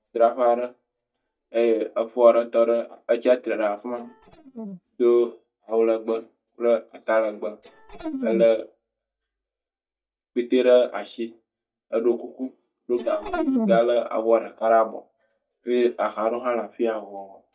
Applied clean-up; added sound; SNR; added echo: neural mask model DeepFilterNet 3.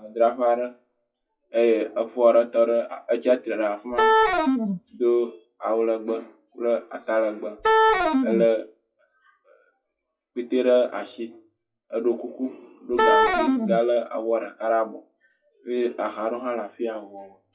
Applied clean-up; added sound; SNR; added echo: classical method WPE with log-MMSE.